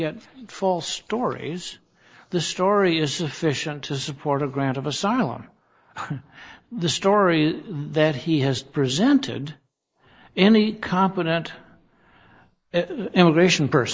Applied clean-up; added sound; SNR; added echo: neural mask model Resemble Enhance denoiser.